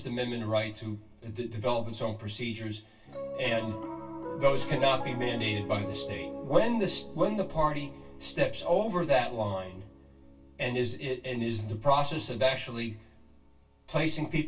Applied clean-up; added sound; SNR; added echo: none; Piano; 13 dB; reverberation time 0.2 s.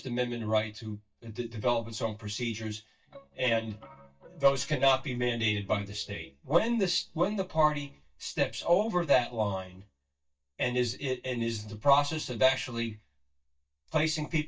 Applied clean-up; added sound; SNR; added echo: neural mask model DeepFilterNet 3.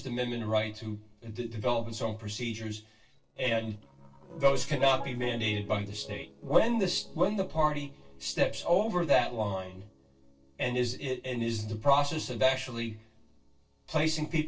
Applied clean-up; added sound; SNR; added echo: neural separator model SepFormer DNS4.